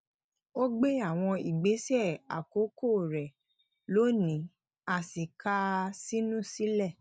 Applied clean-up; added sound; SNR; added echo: none; none; none; none.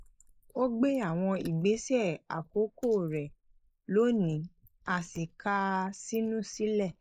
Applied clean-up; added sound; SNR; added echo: neural mask model Resemble Enhance denoiser.